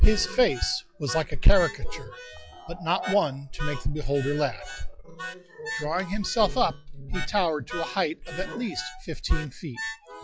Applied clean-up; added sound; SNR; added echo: classical method log-MMSE.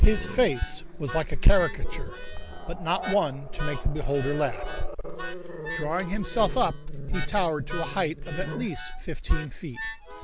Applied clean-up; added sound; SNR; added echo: none; Harmonica + Growling; 10 dB; none.